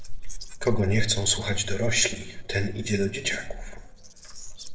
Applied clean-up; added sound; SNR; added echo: neural separator model SepFormer DNS4.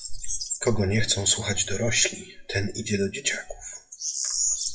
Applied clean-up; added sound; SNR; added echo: classical method WPE with log-MMSE.